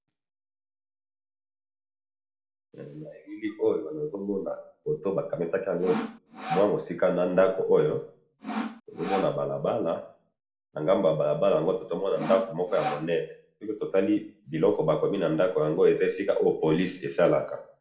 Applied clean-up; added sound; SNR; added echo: none; Sawing; 7 dB; reverberation time 0.4 s.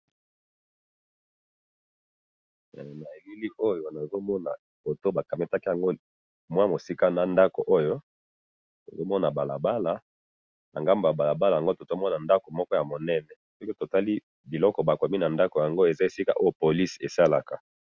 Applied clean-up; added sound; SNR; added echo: none; none; none; none.